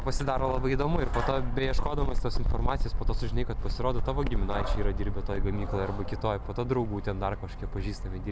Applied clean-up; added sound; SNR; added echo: none; none; none; none.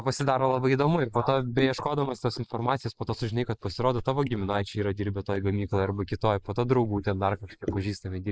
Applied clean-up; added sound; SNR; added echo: neural mask model Resemble Enhance denoiser.